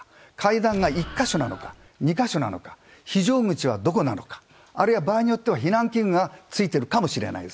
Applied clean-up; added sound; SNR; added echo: none; Explosion; 14 dB; none.